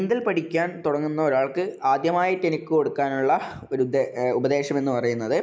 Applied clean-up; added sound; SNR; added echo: none; none; none; none.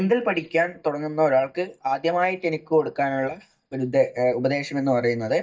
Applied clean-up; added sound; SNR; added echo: neural mask model DeepFilterNet 3.